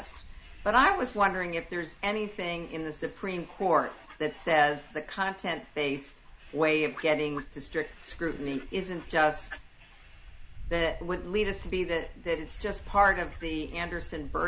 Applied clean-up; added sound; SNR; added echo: none; Wind / Bird; 14 dB; none.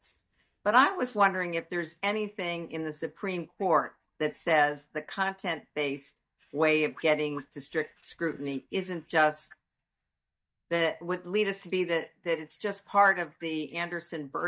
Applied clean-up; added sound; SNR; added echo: neural mask model DeepFilterNet 3.